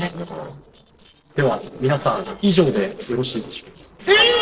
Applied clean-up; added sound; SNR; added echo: neural separator model SepFormer DNS4.